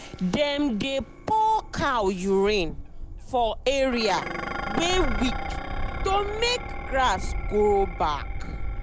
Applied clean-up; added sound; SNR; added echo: none; Wind / Bird + Dishes, pots, and pans; 6 dB; none.